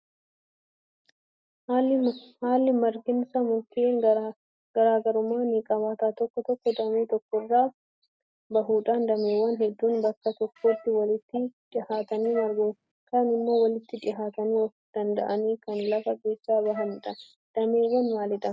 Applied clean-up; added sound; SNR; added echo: none; Wind instrument, woodwind instrument; 12 dB; none.